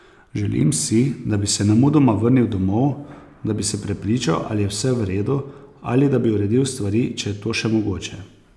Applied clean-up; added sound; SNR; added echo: none; none; none; none.